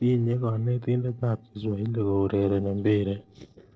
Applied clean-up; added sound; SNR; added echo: neural separator model SepFormer DNS4.